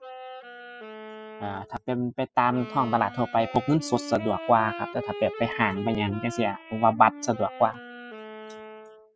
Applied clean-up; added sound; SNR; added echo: classical method spectral subtraction.